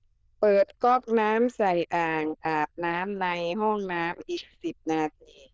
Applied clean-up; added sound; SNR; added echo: neural diffusion model UNIVERSE++.